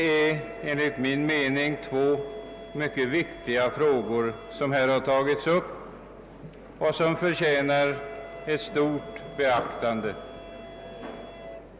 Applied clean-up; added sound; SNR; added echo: none; Wind instrument, woodwind instrument; 18 dB; none.